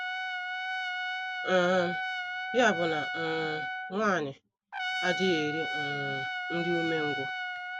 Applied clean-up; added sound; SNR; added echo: none; Trumpet; 2 dB; none.